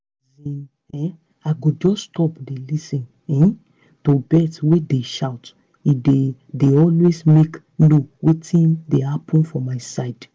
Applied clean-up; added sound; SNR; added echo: none; none; none; none.